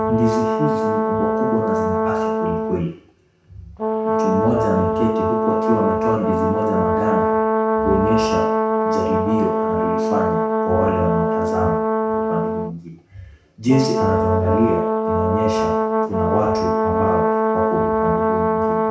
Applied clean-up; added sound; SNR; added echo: none; Brass instrument; -4 dB; reverberation time 0.5 s.